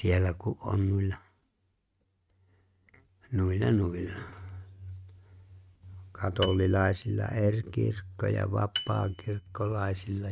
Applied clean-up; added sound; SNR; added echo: neural mask model RNNoise.